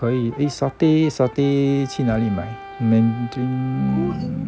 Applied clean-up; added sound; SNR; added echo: none; Brass instrument; 18 dB; none.